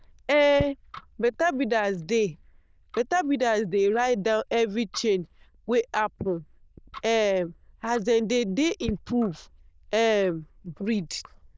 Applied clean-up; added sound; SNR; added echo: neural diffusion model UNIVERSE++.